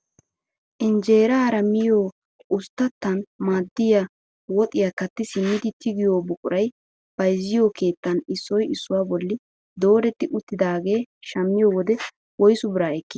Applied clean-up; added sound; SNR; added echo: none; none; none; none.